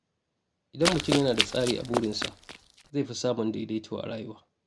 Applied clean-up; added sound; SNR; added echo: none; Run; 2 dB; none.